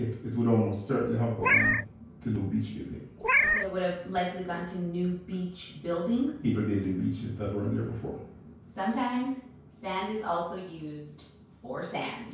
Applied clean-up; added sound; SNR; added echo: none; Meow; -3 dB; reverberation time 0.5 s.